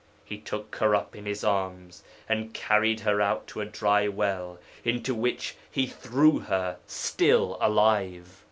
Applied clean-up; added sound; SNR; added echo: none; none; none; none.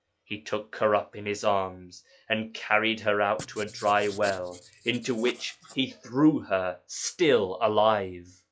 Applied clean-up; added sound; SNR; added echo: classical method log-MMSE.